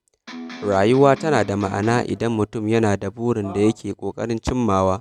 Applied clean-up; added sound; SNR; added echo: none; Electric guitar; 14 dB; none.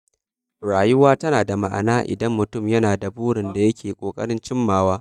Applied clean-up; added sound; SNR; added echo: neural mask model DeepFilterNet 3.